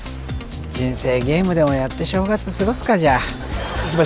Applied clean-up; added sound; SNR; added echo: none; none; none; none.